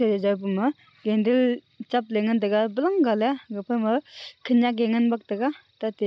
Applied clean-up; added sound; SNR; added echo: none; none; none; none.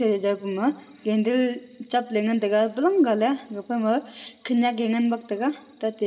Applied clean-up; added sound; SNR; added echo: none; none; none; reverberation time 1.0 s.